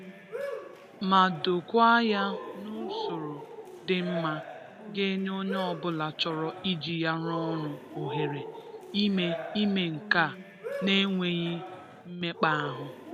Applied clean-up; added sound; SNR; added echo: none; Cheering; 10 dB; none.